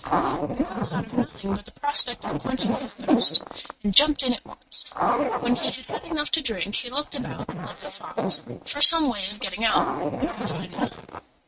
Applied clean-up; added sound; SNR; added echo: neural mask model RNNoise.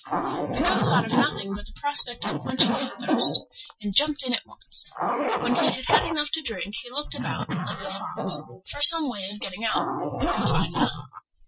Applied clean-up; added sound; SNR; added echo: classical method Wiener filter.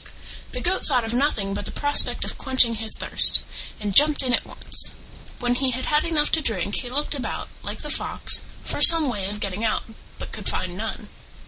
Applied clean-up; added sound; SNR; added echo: none; none; none; none.